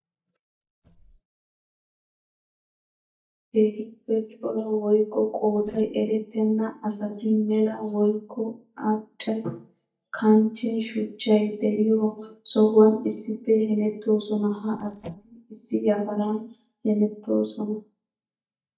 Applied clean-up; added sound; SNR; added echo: neural mask model DeepFilterNet 3.